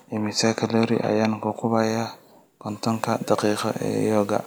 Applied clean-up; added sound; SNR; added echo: none; none; none; none.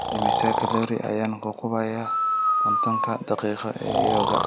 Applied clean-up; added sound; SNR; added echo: none; Breathing; -2 dB; none.